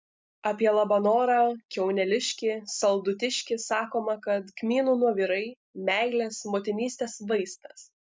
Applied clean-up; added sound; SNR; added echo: none; none; none; none.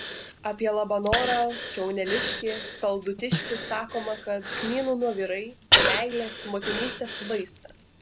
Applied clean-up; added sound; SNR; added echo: none; Breathing; 0 dB; none.